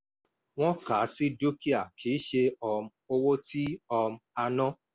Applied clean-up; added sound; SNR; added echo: none; none; none; none.